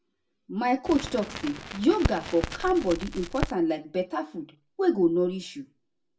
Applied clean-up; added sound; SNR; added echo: none; Crackle; 6 dB; reverberation time 0.2 s.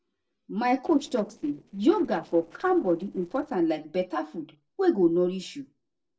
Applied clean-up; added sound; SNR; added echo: neural separator model SepFormer DNS4.